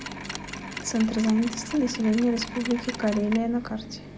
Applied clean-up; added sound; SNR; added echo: none; Mechanisms; 12 dB; none.